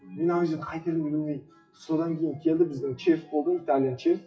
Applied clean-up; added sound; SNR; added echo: classical method WPE with log-MMSE.